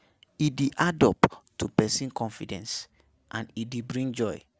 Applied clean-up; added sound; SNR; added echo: none; none; none; none.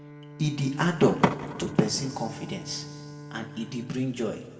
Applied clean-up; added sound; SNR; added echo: none; Bowed string instrument; 14 dB; reverberation time 1.8 s.